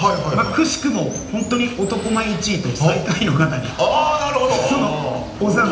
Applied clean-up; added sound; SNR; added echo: none; Water; 17 dB; reverberation time 0.8 s.